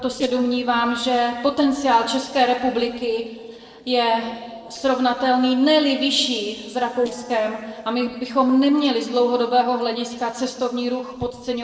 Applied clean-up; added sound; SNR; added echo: neural separator model SepFormer DNS4.